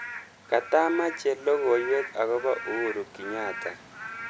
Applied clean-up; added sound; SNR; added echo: none; Rain / Frog; 10 dB; none.